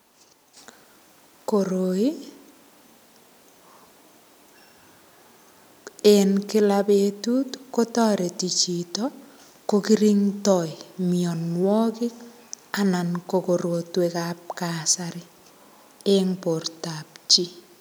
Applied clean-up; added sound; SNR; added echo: none; none; none; none.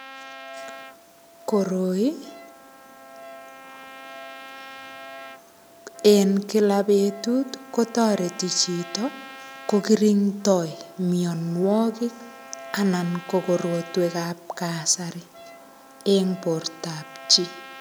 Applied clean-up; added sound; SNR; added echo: none; Wind instrument, woodwind instrument + Trumpet; 18 dB; none.